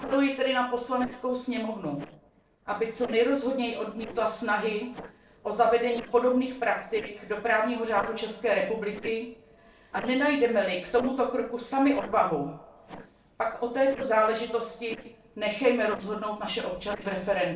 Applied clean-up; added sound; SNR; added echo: neural separator model SepFormer DNS4.